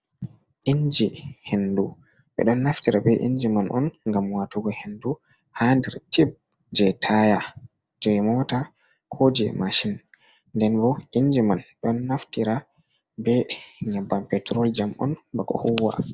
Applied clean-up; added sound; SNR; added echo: none; none; none; none.